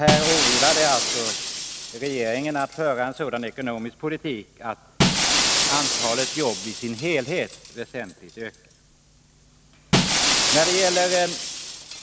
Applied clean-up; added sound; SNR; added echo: none; Shatter; -1 dB; none.